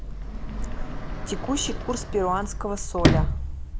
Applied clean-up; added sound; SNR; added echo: none; Sliding door; -4 dB; none.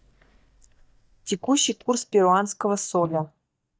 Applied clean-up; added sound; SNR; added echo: neural mask model DeepFilterNet 3.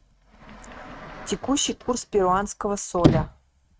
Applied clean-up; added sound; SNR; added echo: neural mask model RNNoise.